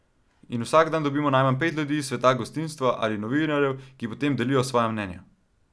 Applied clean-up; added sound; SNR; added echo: none; none; none; none.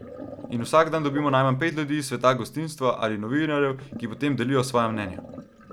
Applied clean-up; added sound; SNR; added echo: none; Sink (filling or washing); 17 dB; none.